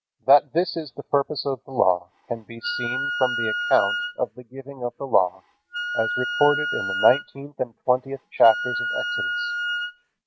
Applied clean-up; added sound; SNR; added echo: none; Wind instrument, woodwind instrument; 5 dB; none.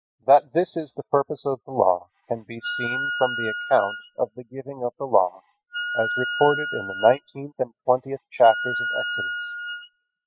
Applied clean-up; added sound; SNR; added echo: classical method spectral subtraction.